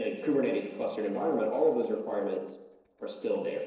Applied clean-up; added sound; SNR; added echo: neural separator model SepFormer DNS4.